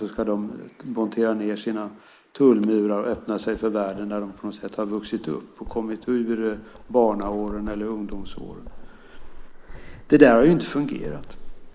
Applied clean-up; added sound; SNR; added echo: neural mask model Resemble Enhance denoiser.